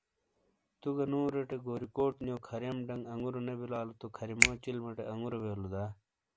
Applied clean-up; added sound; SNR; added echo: none; Finger snapping; -4 dB; none.